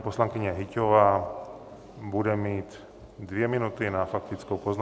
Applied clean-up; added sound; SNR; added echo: none; none; none; none.